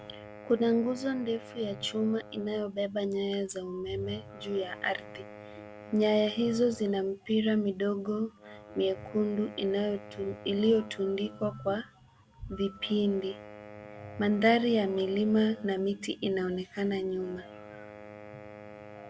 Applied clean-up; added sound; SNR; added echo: none; Wind instrument, woodwind instrument; 18 dB; none.